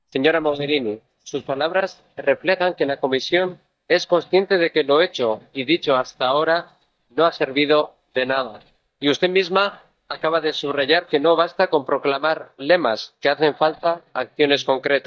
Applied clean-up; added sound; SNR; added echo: neural mask model DeepFilterNet 3.